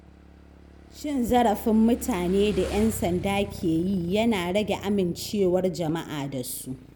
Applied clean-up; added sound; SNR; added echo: none; Motorcycle / Engine; 15 dB; none.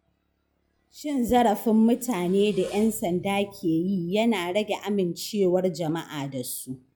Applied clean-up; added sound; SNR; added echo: classical method log-MMSE.